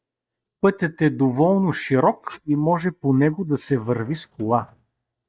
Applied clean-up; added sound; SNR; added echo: neural mask model DeepFilterNet 3.